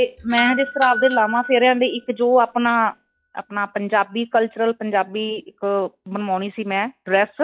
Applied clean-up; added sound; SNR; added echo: classical method log-MMSE.